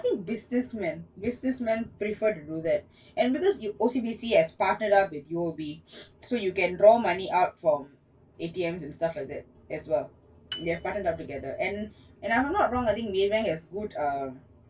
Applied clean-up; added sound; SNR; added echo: none; Piano; 18 dB; reverberation time 0.1 s.